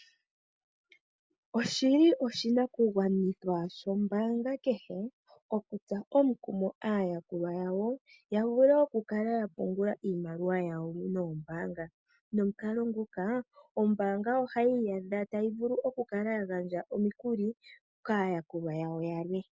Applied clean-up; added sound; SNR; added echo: none; none; none; none.